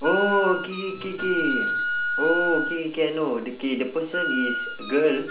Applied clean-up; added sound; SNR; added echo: none; Wind instrument, woodwind instrument; 4 dB; reverberation time 0.4 s.